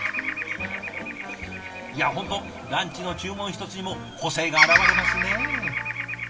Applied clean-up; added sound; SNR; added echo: none; Bird vocalization, bird call, bird song; -3 dB; reverberation time 1.6 s.